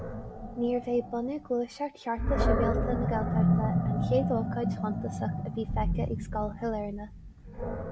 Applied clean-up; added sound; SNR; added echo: none; Animal; -3 dB; none.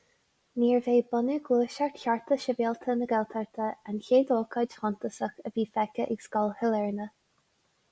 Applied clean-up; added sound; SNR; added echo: none; none; none; none.